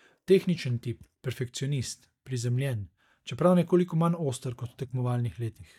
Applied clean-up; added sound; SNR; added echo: neural mask model DeepFilterNet 3.